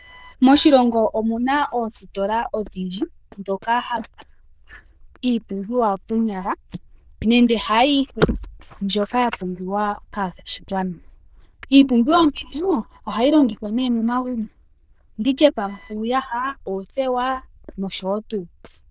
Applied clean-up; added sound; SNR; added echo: neural diffusion model UNIVERSE++.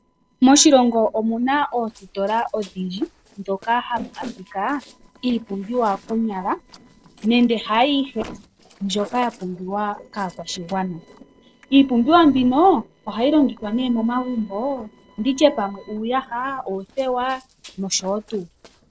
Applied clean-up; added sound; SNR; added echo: neural separator model SepFormer DNS4.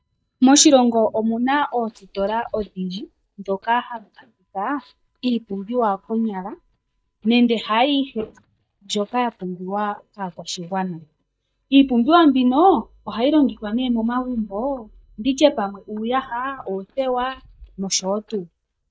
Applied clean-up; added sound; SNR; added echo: neural mask model DeepFilterNet 3.